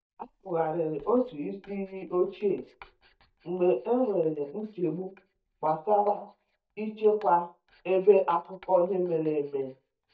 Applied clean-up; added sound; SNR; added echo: neural mask model DeepFilterNet 3.